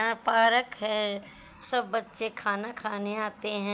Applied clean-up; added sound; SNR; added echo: none; none; none; none.